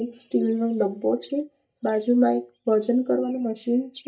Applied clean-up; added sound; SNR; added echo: neural mask model DeepFilterNet 3.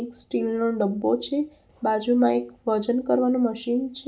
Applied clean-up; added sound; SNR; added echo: none; none; none; none.